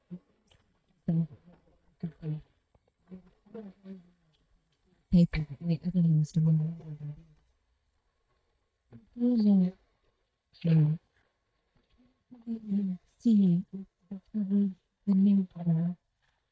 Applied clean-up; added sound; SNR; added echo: neural mask model DeepFilterNet 3.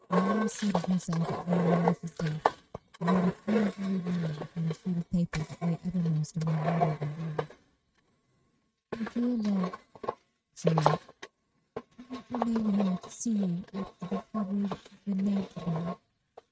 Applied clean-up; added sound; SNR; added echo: neural mask model RNNoise.